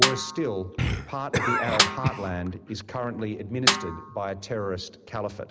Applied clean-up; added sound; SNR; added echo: none; Cough + Snare drum; -3 dB; none.